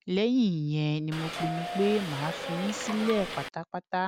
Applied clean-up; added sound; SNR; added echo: none; Subway, metro, underground / Doorbell; 7 dB; none.